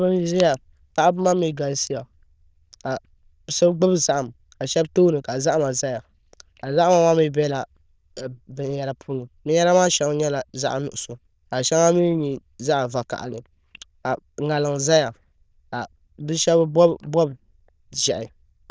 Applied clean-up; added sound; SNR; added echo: neural diffusion model UNIVERSE++.